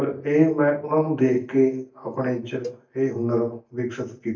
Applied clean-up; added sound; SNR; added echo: neural mask model DeepFilterNet 3.